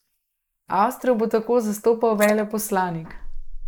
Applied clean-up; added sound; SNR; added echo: neural mask model Resemble Enhance denoiser.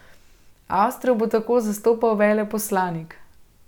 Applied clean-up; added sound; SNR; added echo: none; none; none; none.